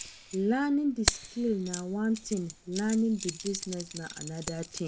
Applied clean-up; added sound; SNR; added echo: none; Keys jangling; 7 dB; none.